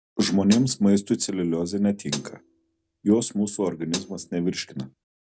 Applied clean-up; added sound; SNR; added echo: none; Hi-hat; 14 dB; none.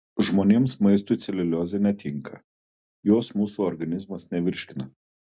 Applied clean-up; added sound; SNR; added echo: none; none; none; none.